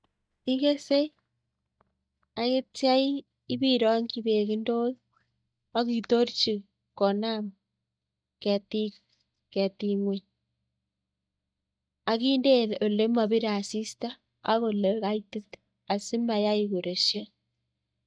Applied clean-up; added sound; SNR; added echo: neural mask model DeepFilterNet 3.